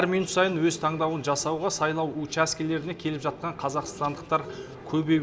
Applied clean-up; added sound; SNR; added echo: none; none; none; none.